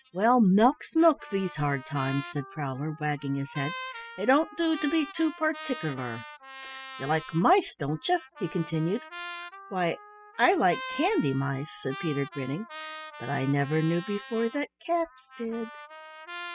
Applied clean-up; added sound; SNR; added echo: classical method spectral subtraction.